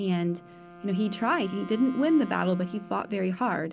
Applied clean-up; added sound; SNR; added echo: none; Wind instrument, woodwind instrument; 18 dB; none.